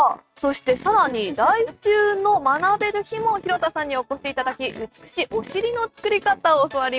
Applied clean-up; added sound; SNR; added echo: neural mask model RNNoise.